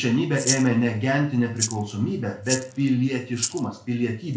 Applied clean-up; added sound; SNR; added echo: none; Rattle (instrument); 9 dB; reverberation time 0.4 s.